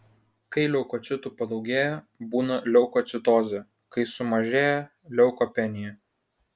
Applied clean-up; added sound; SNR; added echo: none; none; none; none.